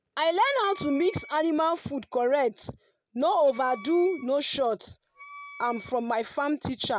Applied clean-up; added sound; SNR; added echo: none; Wind instrument, woodwind instrument; 20 dB; none.